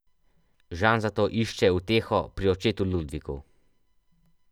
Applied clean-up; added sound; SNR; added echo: none; none; none; none.